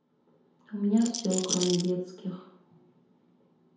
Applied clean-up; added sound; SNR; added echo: none; Rattle; 3 dB; reverberation time 0.8 s.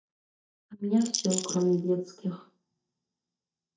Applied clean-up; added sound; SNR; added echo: neural mask model DeepFilterNet 3.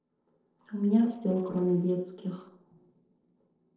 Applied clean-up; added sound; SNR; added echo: neural separator model SepFormer DNS4.